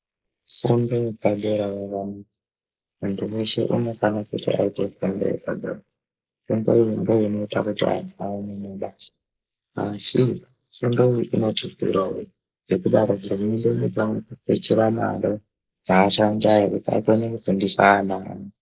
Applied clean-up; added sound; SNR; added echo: neural mask model Resemble Enhance denoiser.